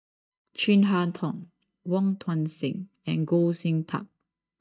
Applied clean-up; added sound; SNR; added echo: neural mask model DeepFilterNet 3.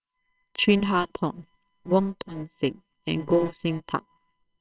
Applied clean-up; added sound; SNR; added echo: neural separator model SepFormer WHAMR!.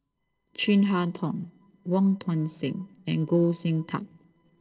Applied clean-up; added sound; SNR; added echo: neural separator model SepFormer DNS4.